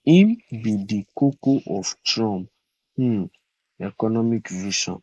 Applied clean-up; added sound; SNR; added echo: neural mask model Resemble Enhance denoiser.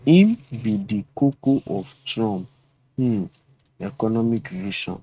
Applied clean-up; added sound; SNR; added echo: neural mask model RNNoise.